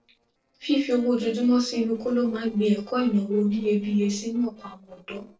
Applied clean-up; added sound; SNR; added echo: neural separator model SepFormer DNS4.